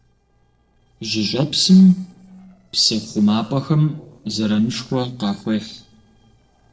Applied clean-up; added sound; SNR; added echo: neural separator model SepFormer DNS4.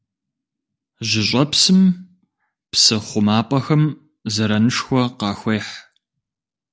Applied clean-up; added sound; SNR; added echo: none; none; none; none.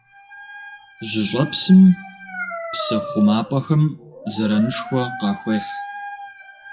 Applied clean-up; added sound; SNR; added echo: classical method WPE with log-MMSE.